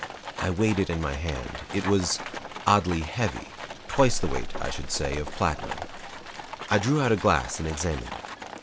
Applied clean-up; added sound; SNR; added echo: none; Livestock, farm animals, working animals; 11 dB; none.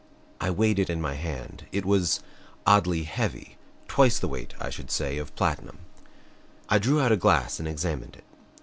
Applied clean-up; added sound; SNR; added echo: none; none; none; none.